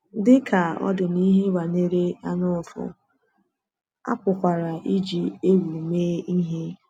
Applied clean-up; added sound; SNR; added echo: none; none; none; none.